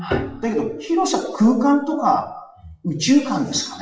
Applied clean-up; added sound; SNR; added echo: classical method WPE with log-MMSE.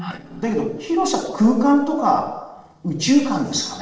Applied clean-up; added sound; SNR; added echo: neural separator model SepFormer DNS4.